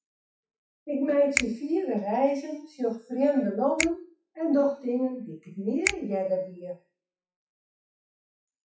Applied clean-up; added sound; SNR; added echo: classical method WPE with log-MMSE.